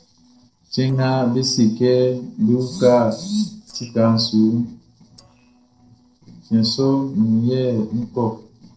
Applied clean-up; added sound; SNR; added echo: neural separator model SepFormer DNS4.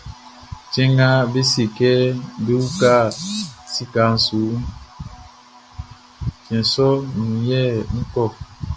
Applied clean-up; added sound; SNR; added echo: none; none; none; none.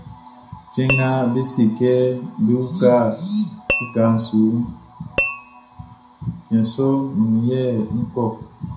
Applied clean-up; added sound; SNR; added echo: none; Tap / Glass; 8 dB; reverberation time 0.4 s.